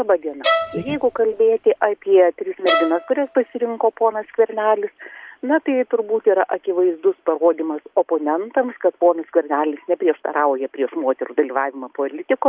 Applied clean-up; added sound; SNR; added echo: none; Bowed string instrument; 7 dB; none.